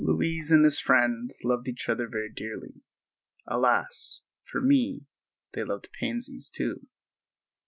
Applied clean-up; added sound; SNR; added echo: none; none; none; none.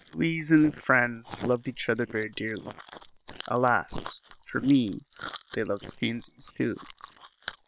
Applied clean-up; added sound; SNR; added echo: neural separator model SepFormer WHAM!.